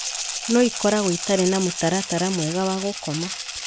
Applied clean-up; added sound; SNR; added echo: none; Rattle (instrument); 7 dB; none.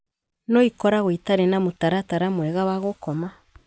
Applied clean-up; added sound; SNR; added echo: none; none; none; none.